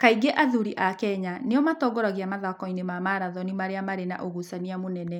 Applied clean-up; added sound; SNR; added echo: none; none; none; none.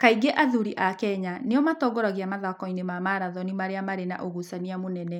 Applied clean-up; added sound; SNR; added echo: neural mask model Resemble Enhance denoiser.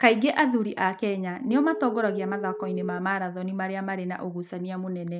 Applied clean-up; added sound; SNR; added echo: neural mask model RNNoise.